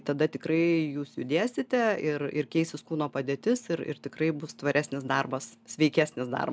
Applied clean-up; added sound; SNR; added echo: none; none; none; none.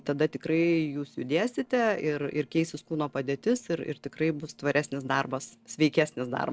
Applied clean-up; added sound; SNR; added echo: neural separator model SepFormer DNS4.